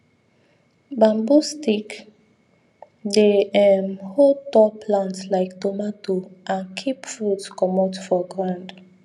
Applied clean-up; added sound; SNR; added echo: none; none; none; none.